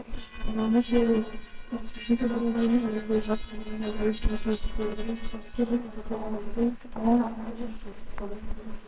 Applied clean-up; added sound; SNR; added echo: neural separator model SepFormer WHAMR!.